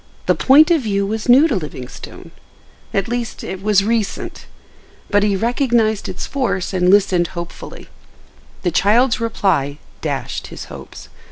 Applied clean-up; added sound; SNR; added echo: none; none; none; none.